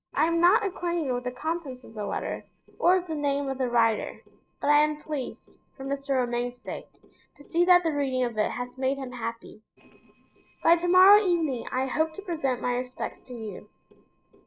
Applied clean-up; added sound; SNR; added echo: neural separator model SepFormer DNS4.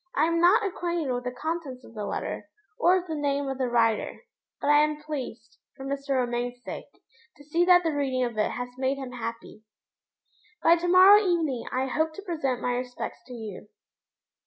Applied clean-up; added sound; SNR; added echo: none; none; none; none.